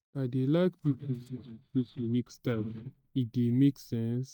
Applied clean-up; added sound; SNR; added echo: neural mask model DeepFilterNet 3.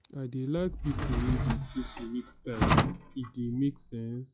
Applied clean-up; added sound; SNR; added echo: classical method log-MMSE.